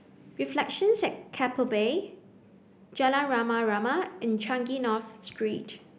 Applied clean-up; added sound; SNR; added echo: none; none; none; none.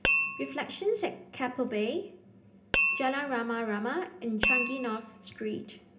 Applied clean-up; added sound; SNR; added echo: none; Tap; -5 dB; reverberation time 0.4 s.